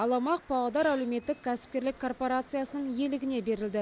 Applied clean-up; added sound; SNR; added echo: none; Animal; 4 dB; none.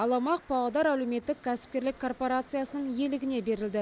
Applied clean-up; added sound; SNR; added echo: none; none; none; none.